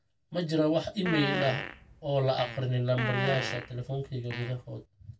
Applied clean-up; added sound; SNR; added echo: none; Fart; 6 dB; reverberation time 0.1 s.